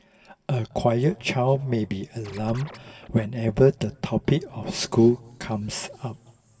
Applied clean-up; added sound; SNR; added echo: none; Scratching (performance technique); 19 dB; reverberation time 2.3 s.